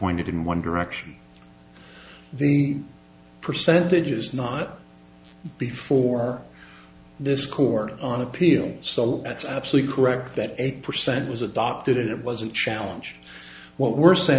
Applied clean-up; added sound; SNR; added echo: none; none; none; none.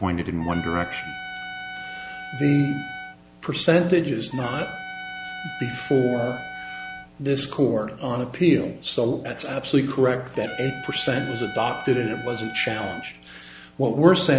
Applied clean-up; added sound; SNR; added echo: none; Trumpet; 12 dB; none.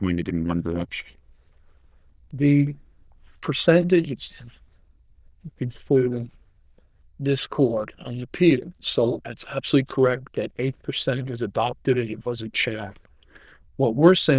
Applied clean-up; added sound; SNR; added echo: neural diffusion model UNIVERSE++.